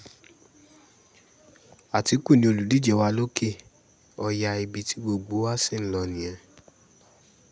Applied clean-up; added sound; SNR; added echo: none; none; none; none.